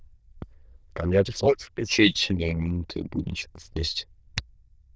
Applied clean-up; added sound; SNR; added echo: neural diffusion model UNIVERSE++.